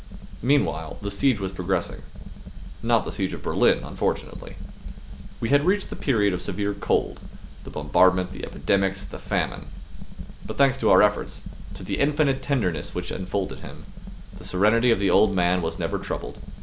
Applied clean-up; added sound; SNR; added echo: none; Bird + Fire; 8 dB; none.